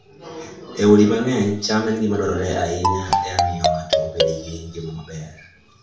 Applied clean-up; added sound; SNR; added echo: none; Marimba, xylophone; 0 dB; reverberation time 0.5 s.